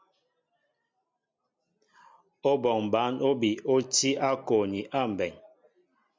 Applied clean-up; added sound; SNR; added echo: none; none; none; none.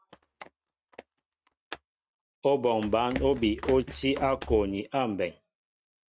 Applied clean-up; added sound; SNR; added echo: neural mask model RNNoise.